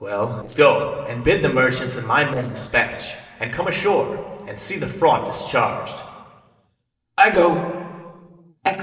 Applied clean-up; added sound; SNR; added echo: neural separator model SepFormer DNS4.